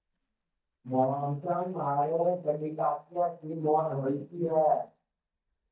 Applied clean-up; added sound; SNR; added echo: neural mask model DeepFilterNet 3.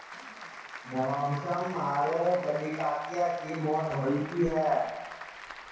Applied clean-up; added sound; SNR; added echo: none; Applause; 13 dB; reverberation time 1.0 s.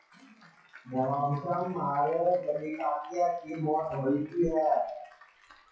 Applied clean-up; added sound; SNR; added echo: classical method WPE with log-MMSE.